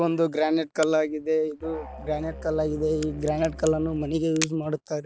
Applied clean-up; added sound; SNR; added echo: none; Musical instrument + Crack; 13 dB; none.